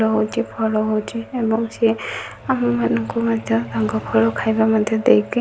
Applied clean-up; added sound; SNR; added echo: none; Truck; 18 dB; none.